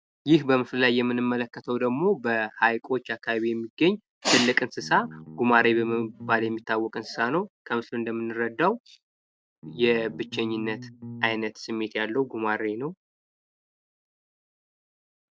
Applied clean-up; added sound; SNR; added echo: none; Bass guitar; 14 dB; none.